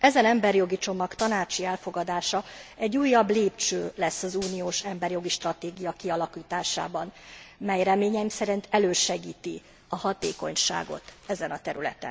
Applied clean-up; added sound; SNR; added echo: none; Gunshot, gunfire; 18 dB; none.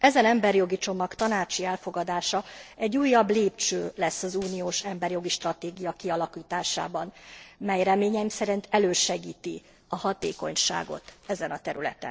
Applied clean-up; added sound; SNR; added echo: neural separator model SepFormer DNS4.